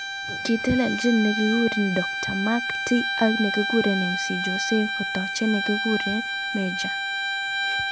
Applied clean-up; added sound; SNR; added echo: none; Bowed string instrument; 2 dB; none.